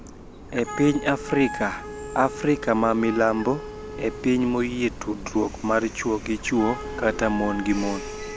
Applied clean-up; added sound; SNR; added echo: none; Wind instrument, woodwind instrument + Train; 10 dB; none.